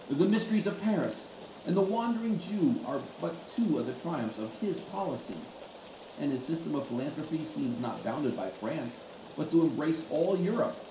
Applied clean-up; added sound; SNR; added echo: none; Rain; 16 dB; reverberation time 0.5 s.